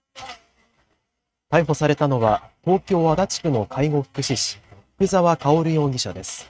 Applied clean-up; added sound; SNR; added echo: neural mask model RNNoise.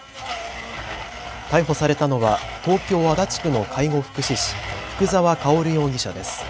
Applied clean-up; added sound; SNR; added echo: none; Domestic sounds, home sounds; 10 dB; none.